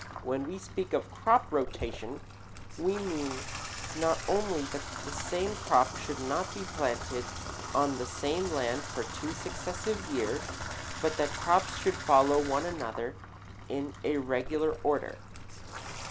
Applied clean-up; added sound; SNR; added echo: none; Bathtub (filling or washing) / Water tap, faucet; 8 dB; none.